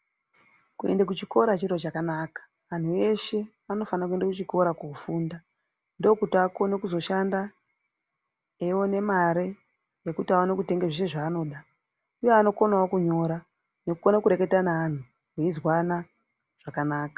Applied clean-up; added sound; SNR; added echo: none; none; none; none.